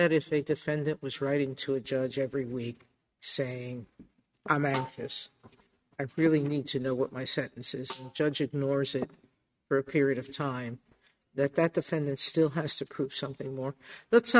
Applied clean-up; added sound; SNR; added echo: neural mask model RNNoise.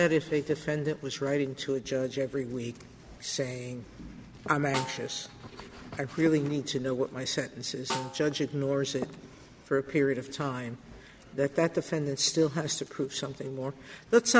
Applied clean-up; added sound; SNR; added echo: none; Snare drum; 13 dB; none.